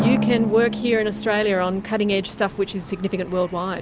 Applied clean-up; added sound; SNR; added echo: none; Drum; 6 dB; none.